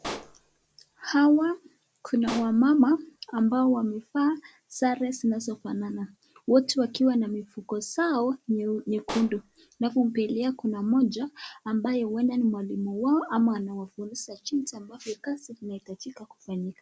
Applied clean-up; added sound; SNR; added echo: none; Explosion; 16 dB; none.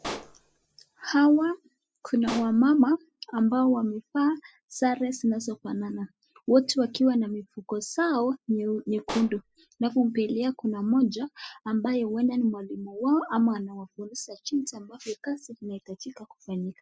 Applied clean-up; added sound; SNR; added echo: classical method spectral subtraction.